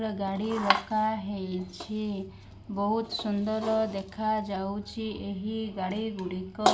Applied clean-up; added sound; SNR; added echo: none; none; none; none.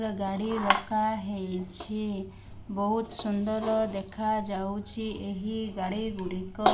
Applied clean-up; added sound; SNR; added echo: none; Cricket; 19 dB; none.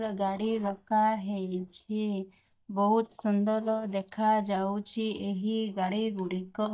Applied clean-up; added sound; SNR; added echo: neural mask model DeepFilterNet 3.